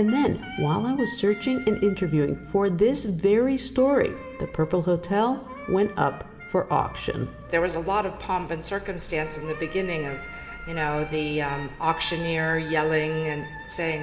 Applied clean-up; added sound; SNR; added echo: none; none; none; reverberation time 1.0 s.